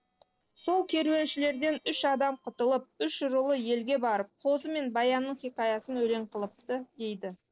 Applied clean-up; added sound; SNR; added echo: neural separator model SepFormer DNS4.